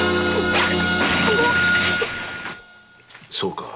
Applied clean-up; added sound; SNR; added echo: none; Bird + Breathing; 18 dB; none.